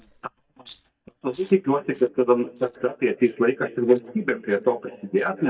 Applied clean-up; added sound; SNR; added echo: neural mask model DeepFilterNet 3.